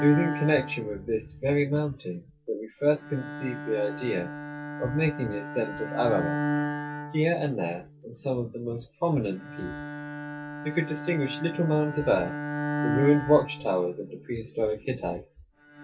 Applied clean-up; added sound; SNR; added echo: none; Bowed string instrument; 7 dB; none.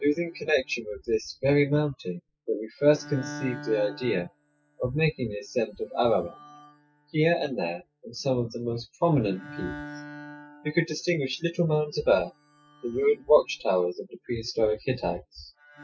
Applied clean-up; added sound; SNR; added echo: classical method spectral subtraction.